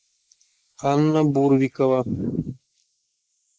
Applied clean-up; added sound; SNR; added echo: neural mask model Resemble Enhance denoiser.